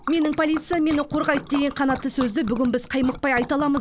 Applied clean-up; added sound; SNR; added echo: none; Liquid; 14 dB; none.